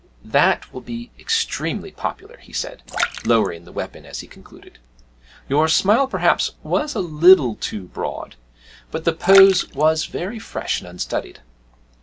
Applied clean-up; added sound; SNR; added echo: none; Splash, splatter; 10 dB; none.